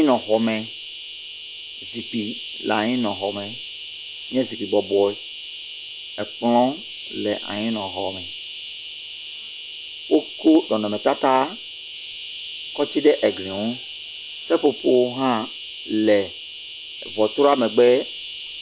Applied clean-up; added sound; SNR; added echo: none; Insect; 12 dB; none.